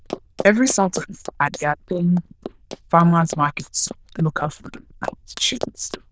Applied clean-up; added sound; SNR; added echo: neural diffusion model UNIVERSE++.